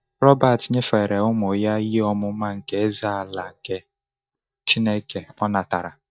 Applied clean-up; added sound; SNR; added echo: neural mask model DeepFilterNet 3.